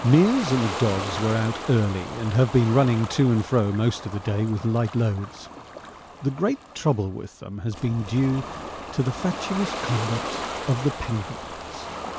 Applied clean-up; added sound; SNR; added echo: none; Ocean; 10 dB; none.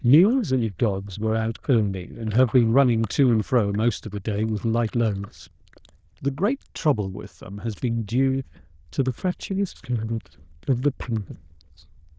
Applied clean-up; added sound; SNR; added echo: neural diffusion model UNIVERSE++.